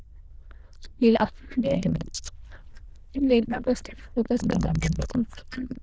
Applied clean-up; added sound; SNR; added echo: neural diffusion model UNIVERSE++.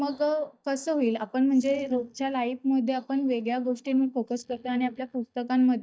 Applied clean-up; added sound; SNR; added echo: neural mask model DeepFilterNet 3.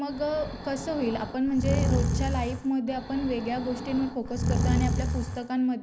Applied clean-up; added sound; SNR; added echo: none; Breathing; 0 dB; none.